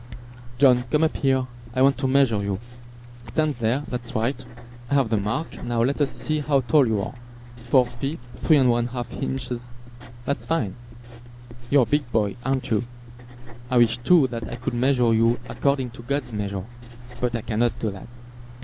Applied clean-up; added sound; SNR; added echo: none; Writing; 12 dB; none.